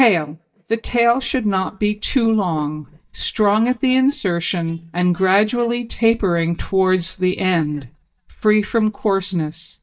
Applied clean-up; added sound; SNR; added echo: neural mask model DeepFilterNet 3.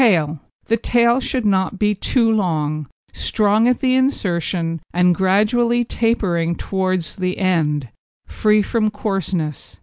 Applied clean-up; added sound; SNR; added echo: none; none; none; none.